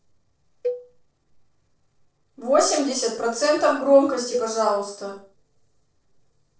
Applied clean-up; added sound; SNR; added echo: neural separator model SepFormer DNS4.